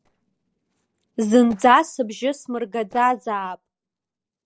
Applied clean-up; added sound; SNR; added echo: neural separator model SepFormer DNS4.